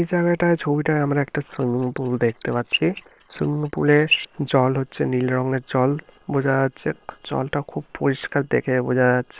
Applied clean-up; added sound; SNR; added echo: neural separator model SepFormer WHAM!.